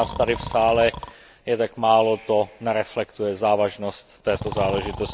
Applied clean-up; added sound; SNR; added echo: none; Breathing; 13 dB; none.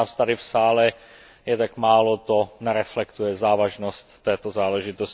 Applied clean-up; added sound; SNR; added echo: none; none; none; none.